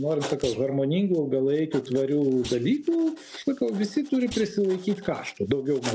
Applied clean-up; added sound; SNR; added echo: none; Writing + Thump, thud; 17 dB; none.